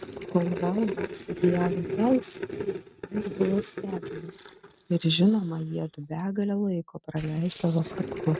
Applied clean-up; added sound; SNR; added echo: neural mask model RNNoise.